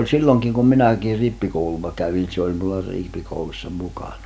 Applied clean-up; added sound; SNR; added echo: none; none; none; none.